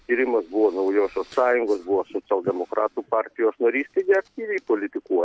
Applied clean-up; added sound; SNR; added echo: none; none; none; none.